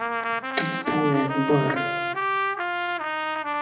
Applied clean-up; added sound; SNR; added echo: none; Trumpet; -1 dB; reverberation time 1.1 s.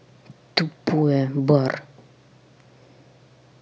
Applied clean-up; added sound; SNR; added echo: none; none; none; none.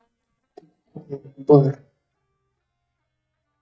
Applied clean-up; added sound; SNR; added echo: neural mask model DeepFilterNet 3.